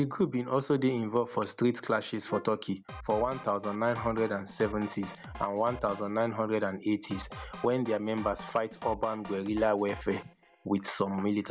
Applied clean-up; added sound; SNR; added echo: none; Drum kit + Brass instrument; 15 dB; none.